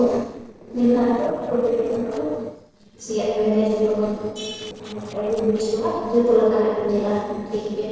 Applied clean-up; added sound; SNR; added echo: neural separator model SepFormer DNS4.